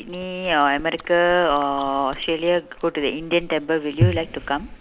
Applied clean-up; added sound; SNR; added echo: none; Chewing, mastication; 8 dB; none.